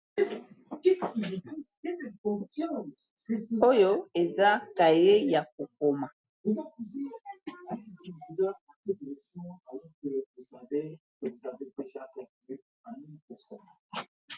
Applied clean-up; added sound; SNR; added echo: none; none; none; none.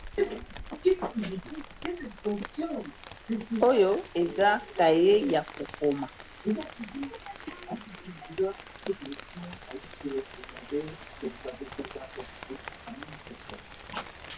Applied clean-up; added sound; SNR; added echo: none; Rain; 15 dB; none.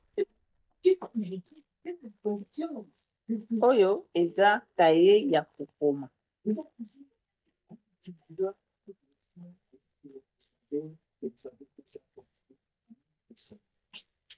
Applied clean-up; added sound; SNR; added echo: neural mask model DeepFilterNet 3.